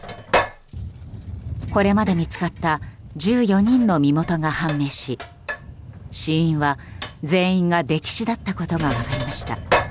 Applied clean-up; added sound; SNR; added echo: none; Sink (filling or washing); 9 dB; none.